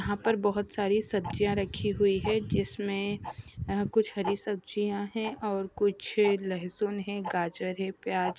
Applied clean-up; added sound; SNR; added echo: none; Tick-tock; 16 dB; none.